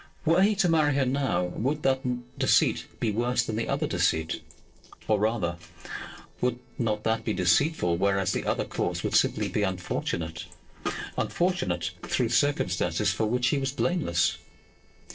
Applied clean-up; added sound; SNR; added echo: neural separator model SepFormer DNS4.